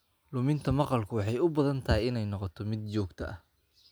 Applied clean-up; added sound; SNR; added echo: none; none; none; none.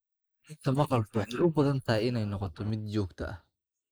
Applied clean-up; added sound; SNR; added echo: neural mask model Resemble Enhance denoiser.